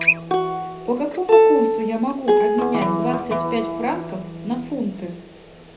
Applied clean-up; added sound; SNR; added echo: none; Acoustic guitar; -5 dB; reverberation time 0.3 s.